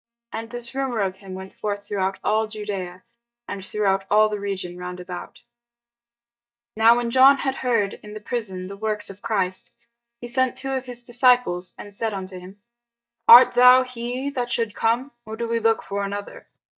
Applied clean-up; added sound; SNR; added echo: neural mask model DeepFilterNet 3.